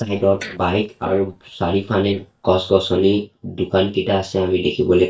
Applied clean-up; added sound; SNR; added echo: neural mask model DeepFilterNet 3.